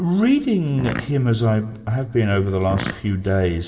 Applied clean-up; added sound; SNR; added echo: none; Fart; 11 dB; reverberation time 2.8 s.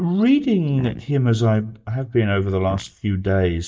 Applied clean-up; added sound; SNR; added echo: neural mask model DeepFilterNet 3.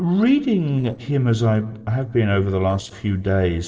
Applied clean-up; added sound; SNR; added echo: neural separator model SepFormer DNS4.